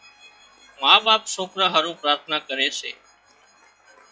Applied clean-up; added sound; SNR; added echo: classical method log-MMSE.